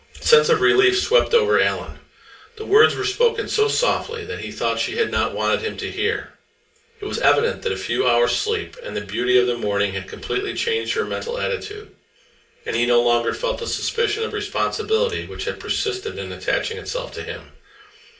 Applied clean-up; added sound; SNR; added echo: none; none; none; reverberation time 0.3 s.